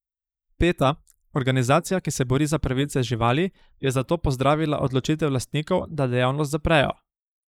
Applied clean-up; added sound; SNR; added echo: neural mask model Resemble Enhance denoiser.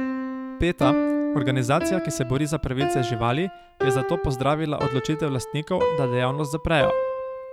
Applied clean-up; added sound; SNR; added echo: none; Piano; 2 dB; none.